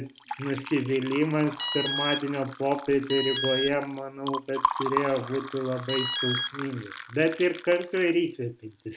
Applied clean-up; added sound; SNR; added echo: none; Alarm + Liquid; 6 dB; none.